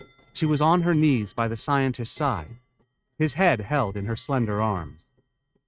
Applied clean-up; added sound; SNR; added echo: neural mask model RNNoise.